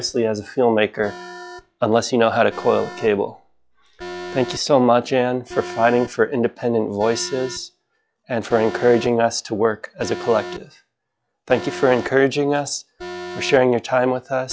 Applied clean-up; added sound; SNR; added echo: classical method log-MMSE.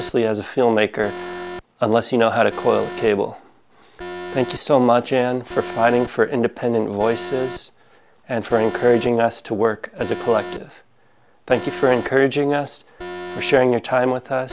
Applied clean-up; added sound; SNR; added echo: none; Alarm; 15 dB; none.